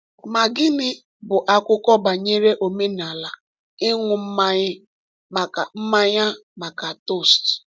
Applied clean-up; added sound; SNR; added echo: none; none; none; none.